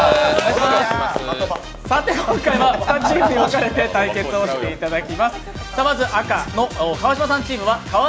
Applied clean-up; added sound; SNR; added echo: none; Snare drum; 15 dB; none.